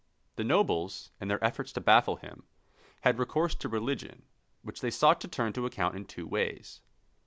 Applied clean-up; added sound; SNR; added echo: none; none; none; none.